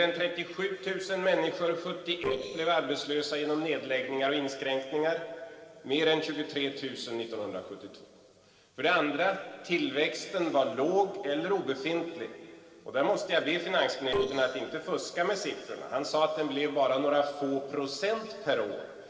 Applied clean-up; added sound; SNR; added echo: neural separator model SepFormer DNS4.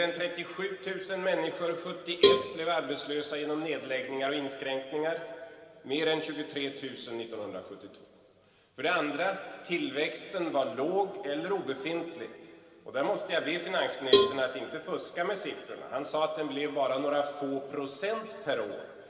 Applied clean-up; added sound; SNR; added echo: none; Cowbell; -5 dB; reverberation time 2.3 s.